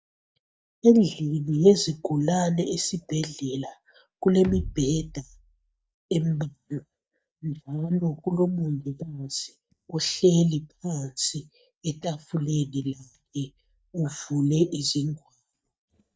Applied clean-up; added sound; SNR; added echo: neural mask model DeepFilterNet 3.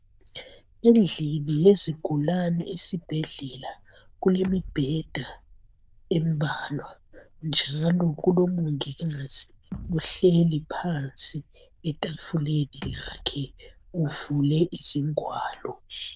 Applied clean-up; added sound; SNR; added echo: neural diffusion model UNIVERSE++.